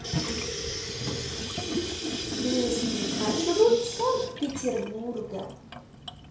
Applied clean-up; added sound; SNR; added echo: none; Sink (filling or washing) / Water tap, faucet; 2 dB; reverberation time 0.6 s.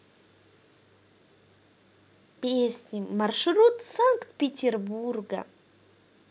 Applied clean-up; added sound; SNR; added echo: none; none; none; none.